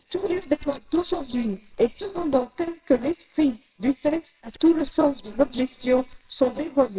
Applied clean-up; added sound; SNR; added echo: neural separator model SepFormer WHAMR!.